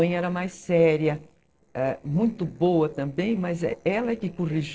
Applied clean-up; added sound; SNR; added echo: neural separator model SepFormer DNS4.